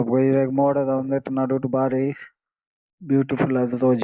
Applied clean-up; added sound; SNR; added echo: neural mask model Resemble Enhance denoiser.